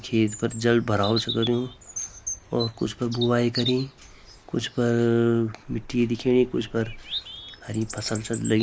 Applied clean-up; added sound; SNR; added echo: neural mask model Resemble Enhance denoiser.